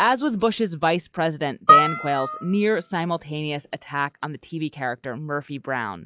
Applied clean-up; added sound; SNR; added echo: classical method log-MMSE.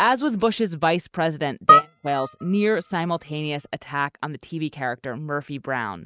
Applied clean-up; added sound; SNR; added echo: neural mask model RNNoise.